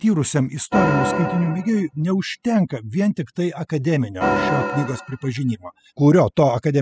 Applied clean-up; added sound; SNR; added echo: classical method spectral subtraction.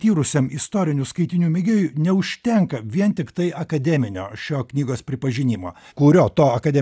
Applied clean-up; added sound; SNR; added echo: none; none; none; none.